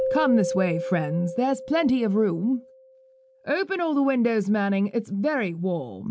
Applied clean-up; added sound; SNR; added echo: none; Keyboard (musical); 9 dB; none.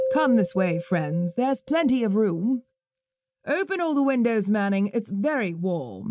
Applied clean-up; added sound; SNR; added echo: neural mask model RNNoise.